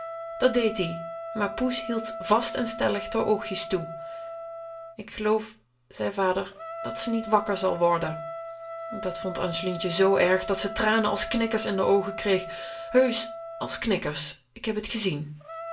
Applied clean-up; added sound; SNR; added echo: none; Trumpet; 11 dB; reverberation time 0.2 s.